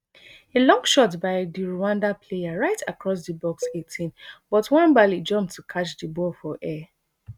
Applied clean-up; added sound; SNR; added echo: neural mask model RNNoise.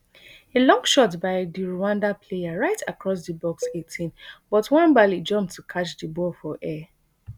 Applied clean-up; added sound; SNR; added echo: none; Cowbell; 15 dB; none.